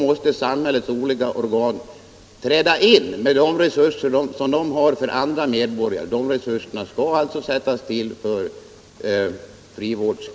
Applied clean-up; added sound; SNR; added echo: none; none; none; none.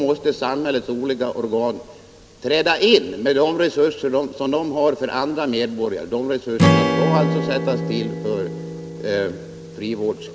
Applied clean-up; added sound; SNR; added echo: none; Strum; 5 dB; none.